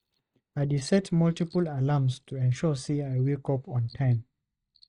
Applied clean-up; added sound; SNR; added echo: neural mask model DeepFilterNet 3.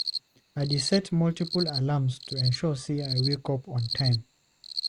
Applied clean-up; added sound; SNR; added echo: none; Cricket; 7 dB; none.